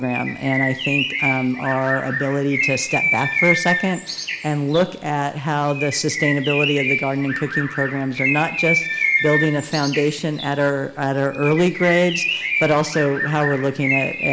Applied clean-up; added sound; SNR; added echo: none; Bird; 3 dB; none.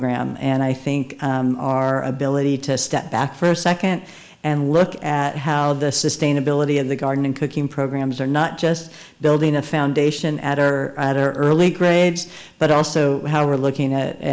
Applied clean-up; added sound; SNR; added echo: none; none; none; none.